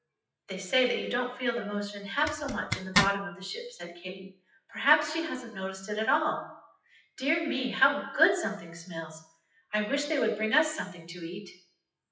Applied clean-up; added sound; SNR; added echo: classical method WPE with log-MMSE.